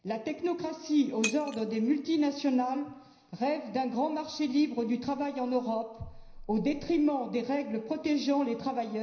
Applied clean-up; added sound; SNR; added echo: none; Shatter; 14 dB; reverberation time 0.9 s.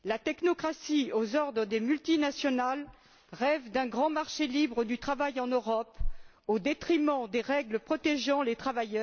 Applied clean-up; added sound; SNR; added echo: none; none; none; none.